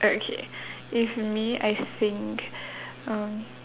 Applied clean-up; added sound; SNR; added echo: none; none; none; none.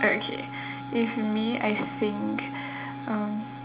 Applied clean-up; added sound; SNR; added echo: none; Wind instrument, woodwind instrument; 9 dB; reverberation time 0.4 s.